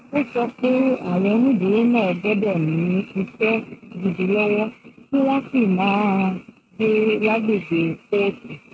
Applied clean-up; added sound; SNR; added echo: neural mask model RNNoise.